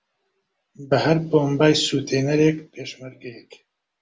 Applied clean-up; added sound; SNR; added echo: none; none; none; none.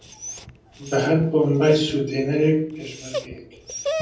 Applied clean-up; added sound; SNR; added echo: none; Dog; 11 dB; reverberation time 0.6 s.